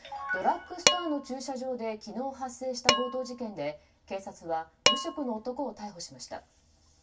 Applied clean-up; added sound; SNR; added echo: none; Dishes, pots, and pans; -1 dB; reverberation time 0.2 s.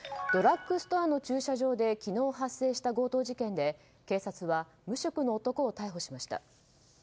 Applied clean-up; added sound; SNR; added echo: none; none; none; none.